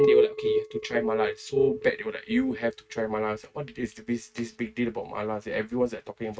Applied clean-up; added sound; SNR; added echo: neural mask model RNNoise.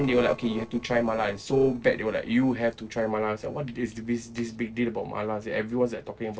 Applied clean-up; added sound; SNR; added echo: neural separator model SepFormer DNS4.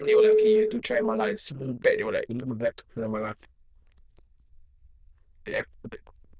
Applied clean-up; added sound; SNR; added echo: neural diffusion model UNIVERSE++.